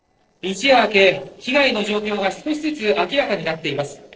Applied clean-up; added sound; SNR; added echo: neural separator model SepFormer DNS4.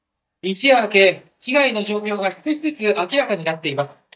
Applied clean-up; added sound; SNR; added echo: neural mask model DeepFilterNet 3.